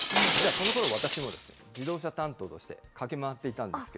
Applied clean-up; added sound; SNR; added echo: none; Shatter; -5 dB; none.